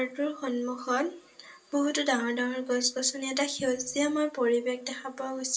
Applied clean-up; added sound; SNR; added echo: none; none; none; reverberation time 0.2 s.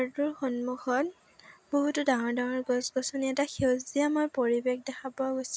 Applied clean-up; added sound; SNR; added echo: none; none; none; none.